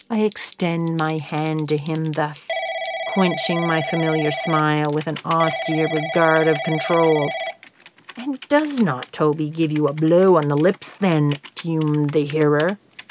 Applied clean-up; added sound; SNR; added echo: none; Telephone / Typing; 10 dB; none.